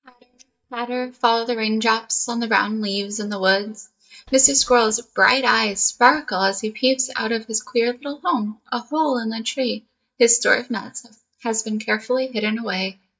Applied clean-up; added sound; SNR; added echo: neural mask model DeepFilterNet 3.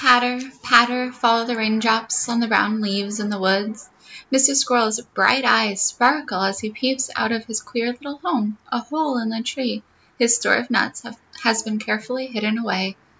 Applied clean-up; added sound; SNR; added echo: none; none; none; none.